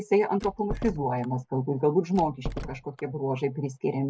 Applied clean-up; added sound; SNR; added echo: none; Door; 11 dB; none.